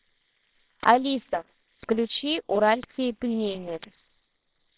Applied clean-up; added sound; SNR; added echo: neural separator model SepFormer WHAMR!.